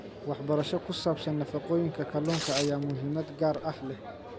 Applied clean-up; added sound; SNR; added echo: none; Tearing; 6 dB; none.